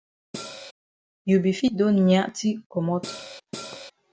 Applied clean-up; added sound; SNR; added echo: none; Cymbal; 12 dB; none.